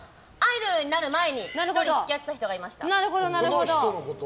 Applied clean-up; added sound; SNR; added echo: none; Bird; 16 dB; none.